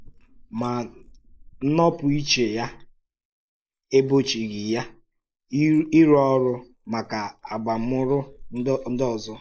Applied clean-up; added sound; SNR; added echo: neural mask model Resemble Enhance denoiser.